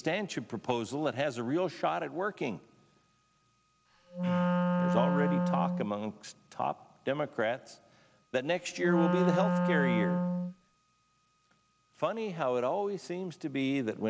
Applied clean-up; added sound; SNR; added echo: none; Wind instrument, woodwind instrument; -4 dB; none.